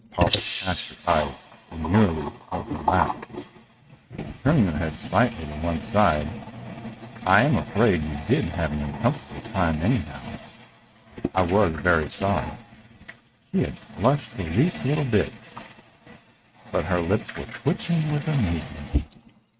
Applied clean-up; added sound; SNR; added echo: neural mask model RNNoise.